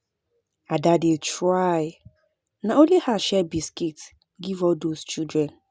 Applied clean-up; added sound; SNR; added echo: none; none; none; none.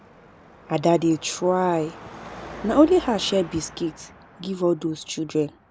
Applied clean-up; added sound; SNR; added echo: none; Car passing by / Traffic noise, roadway noise / Engine; 18 dB; none.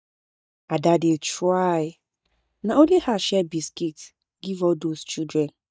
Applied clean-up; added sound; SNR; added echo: neural mask model DeepFilterNet 3.